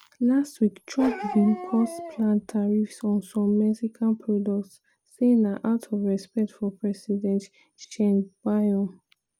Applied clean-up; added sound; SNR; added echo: none; Bark; 11 dB; none.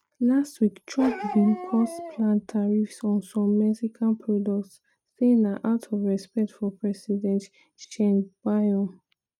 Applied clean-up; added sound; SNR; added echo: neural mask model RNNoise.